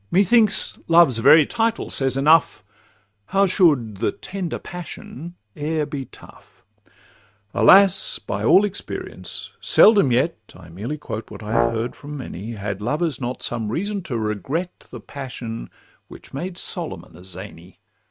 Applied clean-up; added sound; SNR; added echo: neural mask model RNNoise.